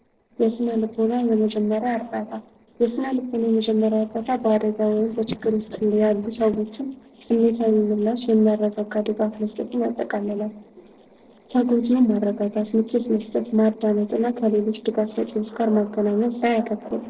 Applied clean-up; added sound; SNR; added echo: neural separator model SepFormer DNS4.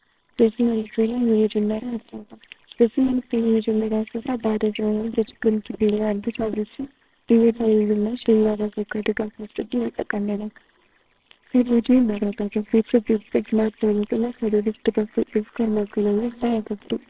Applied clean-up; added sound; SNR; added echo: neural separator model SepFormer WHAMR!.